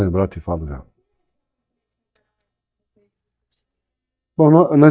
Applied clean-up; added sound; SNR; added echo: neural mask model DeepFilterNet 3.